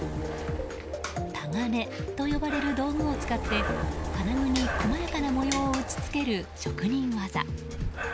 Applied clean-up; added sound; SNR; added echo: none; Breathing; 6 dB; none.